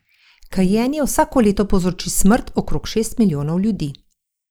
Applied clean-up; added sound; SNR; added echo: neural mask model Resemble Enhance denoiser.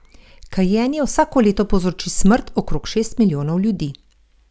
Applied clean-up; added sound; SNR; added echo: none; none; none; none.